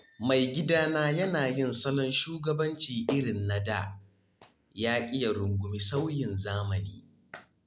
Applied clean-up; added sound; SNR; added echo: none; Clapping; 18 dB; none.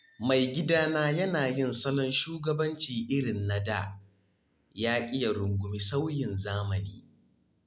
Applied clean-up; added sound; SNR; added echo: none; none; none; none.